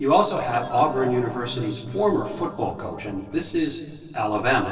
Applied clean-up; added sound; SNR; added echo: neural separator model SepFormer DNS4.